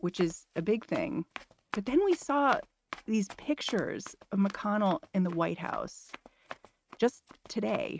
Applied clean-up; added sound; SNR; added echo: neural mask model RNNoise.